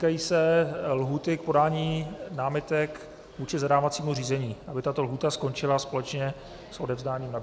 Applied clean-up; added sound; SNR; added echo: none; none; none; none.